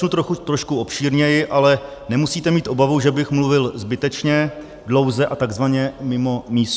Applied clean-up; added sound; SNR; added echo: none; none; none; none.